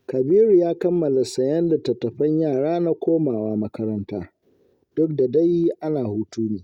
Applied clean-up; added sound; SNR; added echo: none; none; none; none.